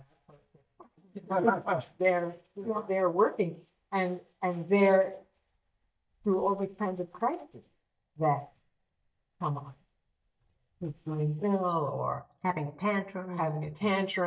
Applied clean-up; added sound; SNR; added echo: neural mask model DeepFilterNet 3.